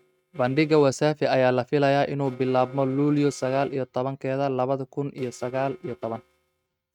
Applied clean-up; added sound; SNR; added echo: neural mask model RNNoise.